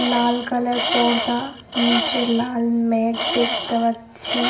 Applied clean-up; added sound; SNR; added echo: none; Tools; 4 dB; reverberation time 0.6 s.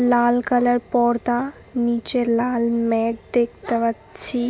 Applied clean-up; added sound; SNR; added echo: none; none; none; none.